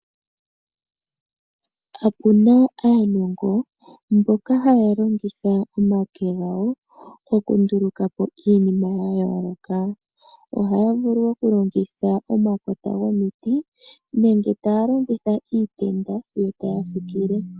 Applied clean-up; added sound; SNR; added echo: none; none; none; none.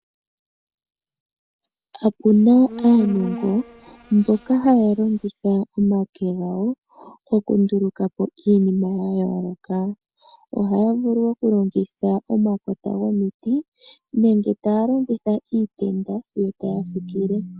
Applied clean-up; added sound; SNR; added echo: none; Insect; 13 dB; none.